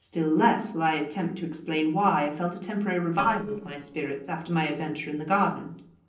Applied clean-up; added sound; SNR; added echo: neural separator model SepFormer DNS4.